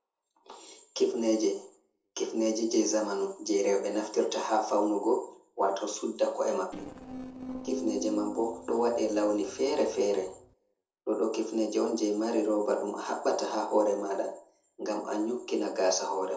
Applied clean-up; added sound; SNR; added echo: neural separator model SepFormer DNS4.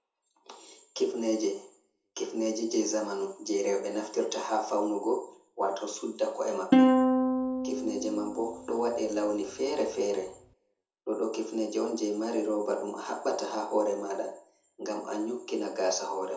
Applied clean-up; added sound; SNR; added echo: none; Plucked string instrument; -3 dB; reverberation time 0.5 s.